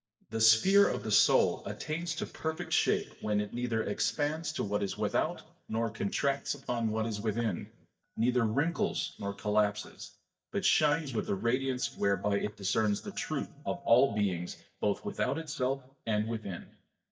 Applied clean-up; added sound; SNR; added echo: neural mask model DeepFilterNet 3.